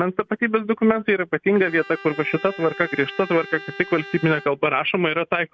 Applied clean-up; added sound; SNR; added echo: none; Bowed string instrument; 17 dB; none.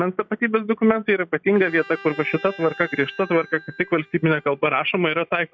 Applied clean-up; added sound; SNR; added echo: classical method log-MMSE.